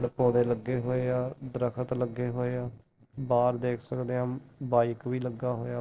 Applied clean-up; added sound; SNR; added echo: neural separator model SepFormer DNS4.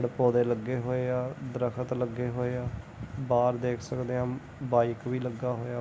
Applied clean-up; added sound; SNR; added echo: none; none; none; none.